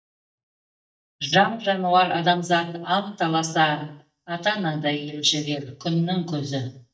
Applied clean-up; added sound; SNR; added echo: neural mask model DeepFilterNet 3.